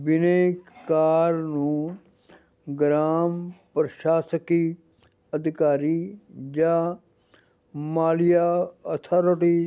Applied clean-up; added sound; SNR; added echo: none; none; none; none.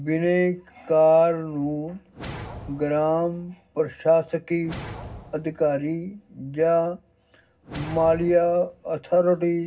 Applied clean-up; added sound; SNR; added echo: none; Whoosh, swoosh, swish; 17 dB; reverberation time 0.4 s.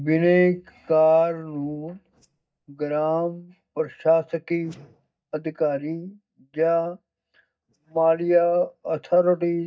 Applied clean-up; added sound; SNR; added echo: neural mask model DeepFilterNet 3.